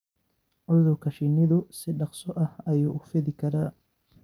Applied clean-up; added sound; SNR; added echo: none; none; none; none.